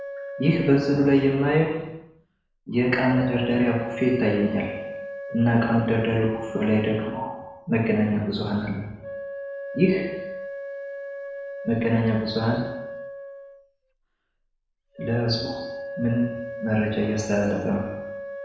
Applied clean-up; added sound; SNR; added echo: none; Wind instrument, woodwind instrument; 11 dB; reverberation time 0.9 s.